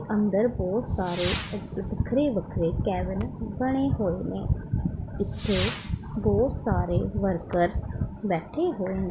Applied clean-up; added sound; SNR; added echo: none; Whoosh, swoosh, swish / Fireworks; 17 dB; none.